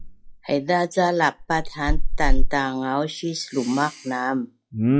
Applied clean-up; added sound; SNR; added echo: classical method log-MMSE.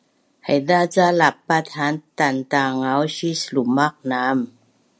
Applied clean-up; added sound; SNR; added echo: none; none; none; none.